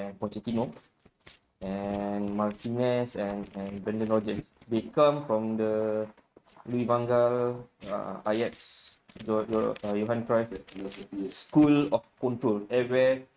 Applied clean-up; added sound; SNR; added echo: neural mask model RNNoise.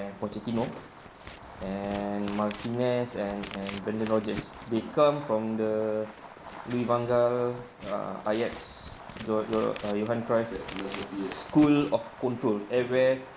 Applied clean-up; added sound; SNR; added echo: none; Fireworks + Scissors; 15 dB; none.